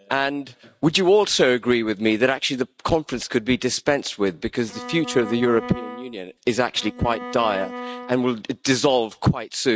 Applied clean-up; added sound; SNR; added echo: neural mask model RNNoise.